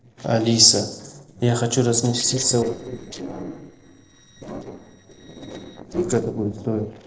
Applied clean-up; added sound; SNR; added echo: neural separator model SepFormer DNS4.